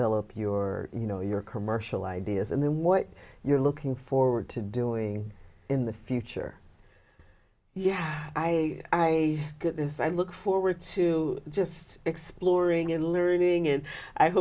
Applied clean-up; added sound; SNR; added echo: none; none; none; none.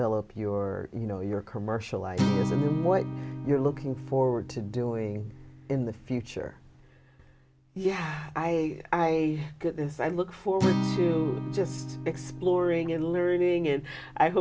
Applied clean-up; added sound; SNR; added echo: none; Acoustic guitar; 7 dB; none.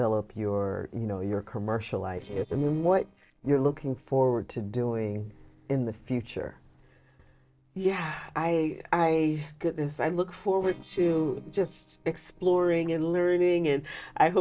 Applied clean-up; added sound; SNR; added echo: neural separator model SepFormer DNS4.